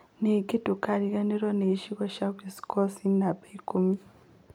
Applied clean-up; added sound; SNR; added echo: none; none; none; none.